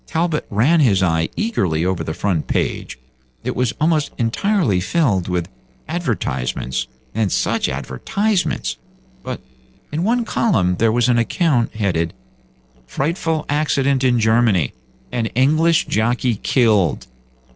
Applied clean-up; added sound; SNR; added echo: neural separator model SepFormer DNS4.